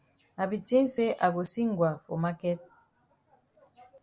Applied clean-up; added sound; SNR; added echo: none; none; none; none.